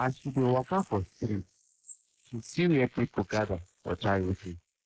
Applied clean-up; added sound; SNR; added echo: neural mask model Resemble Enhance denoiser.